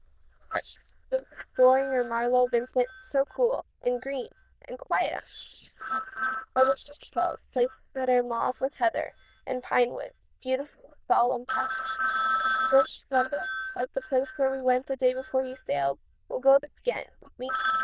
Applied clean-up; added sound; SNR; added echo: neural diffusion model UNIVERSE++.